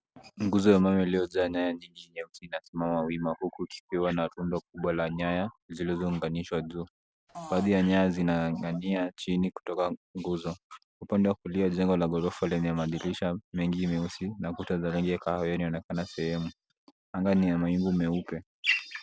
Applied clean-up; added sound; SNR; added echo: none; Fart; 13 dB; none.